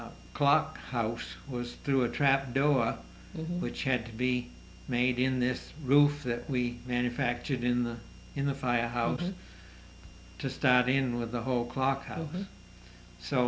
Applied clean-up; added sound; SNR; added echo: none; none; none; none.